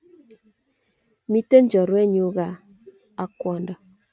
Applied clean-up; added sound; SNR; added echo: none; none; none; none.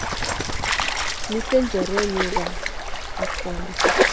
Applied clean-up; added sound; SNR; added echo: none; Stream; -4 dB; none.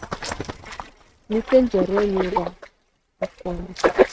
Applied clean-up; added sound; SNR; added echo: neural mask model RNNoise.